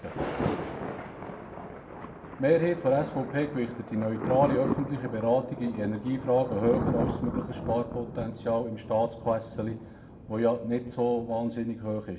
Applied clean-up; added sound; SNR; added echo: none; Thunder; 7 dB; reverberation time 0.7 s.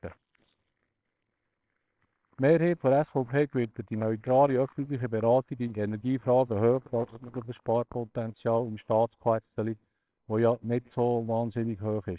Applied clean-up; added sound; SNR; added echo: neural separator model SepFormer WHAMR!.